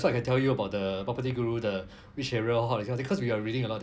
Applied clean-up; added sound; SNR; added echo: none; none; none; none.